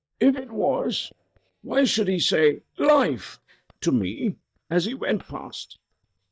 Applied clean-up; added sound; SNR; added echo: neural mask model DeepFilterNet 3.